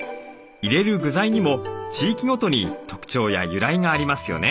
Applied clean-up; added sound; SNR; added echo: none; none; none; none.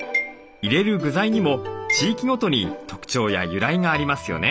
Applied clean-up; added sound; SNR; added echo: none; Marimba, xylophone; 10 dB; none.